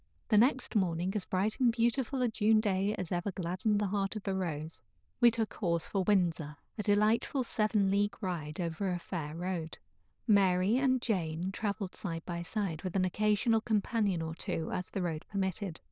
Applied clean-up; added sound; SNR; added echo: neural diffusion model UNIVERSE++.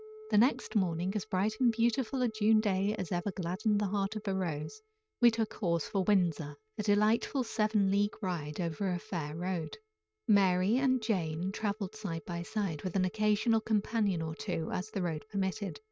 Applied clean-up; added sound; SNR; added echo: neural mask model RNNoise.